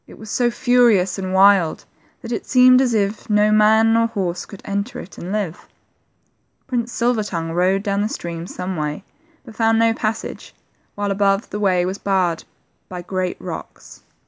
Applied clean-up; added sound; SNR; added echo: none; none; none; none.